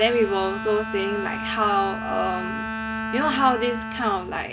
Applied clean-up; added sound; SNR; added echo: none; Bowed string instrument; 6 dB; none.